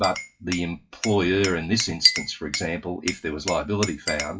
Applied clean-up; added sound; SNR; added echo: classical method WPE with log-MMSE.